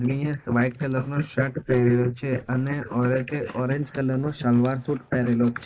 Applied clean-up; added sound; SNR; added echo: neural mask model Resemble Enhance denoiser.